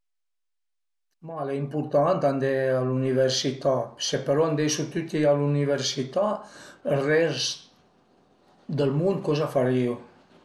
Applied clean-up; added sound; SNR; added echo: none; none; none; none.